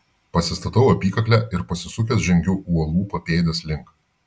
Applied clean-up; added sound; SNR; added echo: none; none; none; none.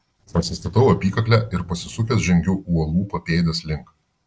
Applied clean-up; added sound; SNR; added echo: neural separator model SepFormer DNS4.